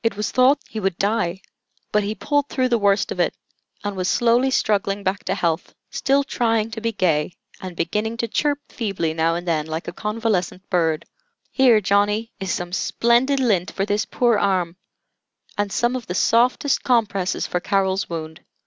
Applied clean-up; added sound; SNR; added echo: none; none; none; none.